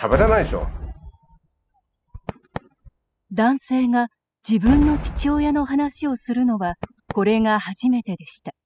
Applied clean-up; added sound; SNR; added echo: classical method spectral subtraction.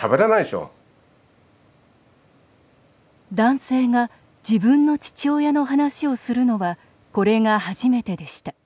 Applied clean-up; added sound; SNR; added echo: none; none; none; none.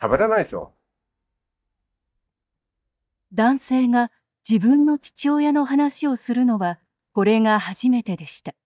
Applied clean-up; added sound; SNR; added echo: neural mask model DeepFilterNet 3.